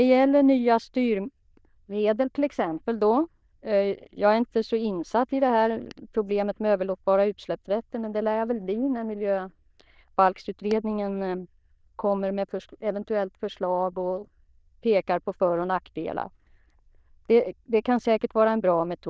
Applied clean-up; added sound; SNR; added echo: neural diffusion model UNIVERSE++.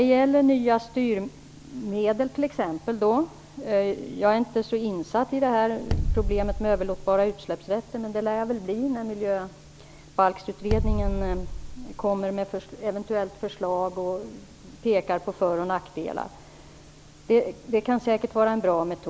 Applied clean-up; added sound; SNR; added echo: none; Bass drum; 2 dB; none.